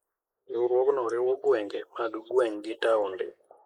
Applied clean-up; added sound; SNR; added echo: neural mask model Resemble Enhance denoiser.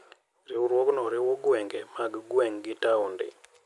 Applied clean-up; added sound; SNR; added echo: none; none; none; none.